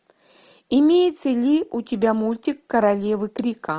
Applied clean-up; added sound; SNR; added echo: none; none; none; none.